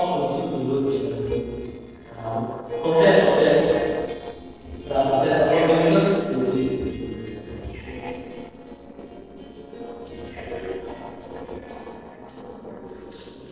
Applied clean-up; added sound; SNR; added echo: neural separator model SepFormer DNS4.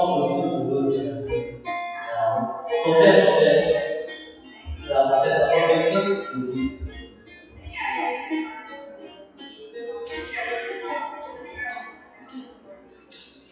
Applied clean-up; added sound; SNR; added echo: classical method WPE with log-MMSE.